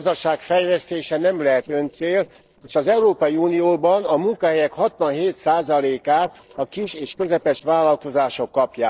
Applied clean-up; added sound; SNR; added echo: neural separator model SepFormer DNS4.